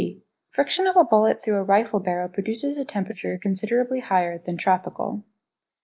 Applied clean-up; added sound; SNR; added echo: neural mask model Resemble Enhance denoiser.